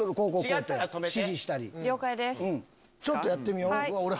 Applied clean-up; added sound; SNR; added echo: none; none; none; none.